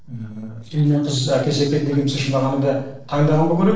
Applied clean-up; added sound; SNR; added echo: neural separator model SepFormer DNS4.